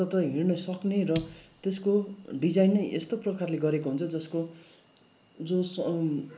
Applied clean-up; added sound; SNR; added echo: none; Glockenspiel; -1 dB; none.